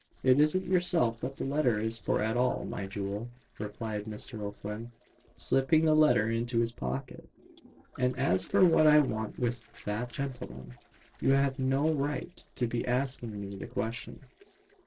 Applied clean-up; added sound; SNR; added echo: neural separator model SepFormer DNS4.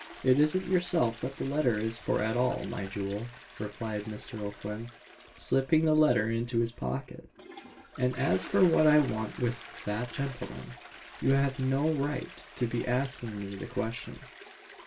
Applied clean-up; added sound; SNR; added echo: none; Toilet flush; 18 dB; reverberation time 0.2 s.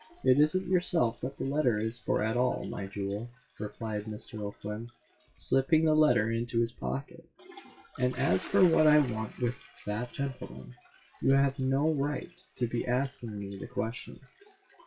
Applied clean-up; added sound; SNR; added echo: classical method WPE with log-MMSE.